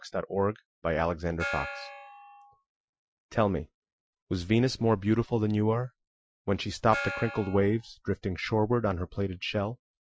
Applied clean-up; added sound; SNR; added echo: classical method Wiener filter.